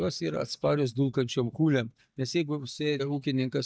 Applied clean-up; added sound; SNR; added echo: neural mask model DeepFilterNet 3.